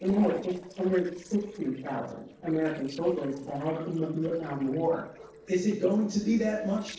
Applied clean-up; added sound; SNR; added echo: neural separator model SepFormer DNS4.